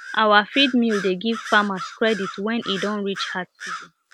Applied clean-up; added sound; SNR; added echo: none; Bird vocalization, bird call, bird song; 13 dB; none.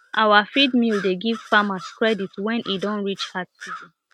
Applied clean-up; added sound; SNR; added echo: neural mask model RNNoise.